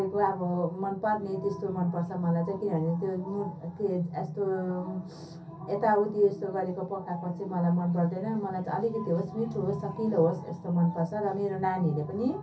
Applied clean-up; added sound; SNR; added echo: none; none; none; reverberation time 0.3 s.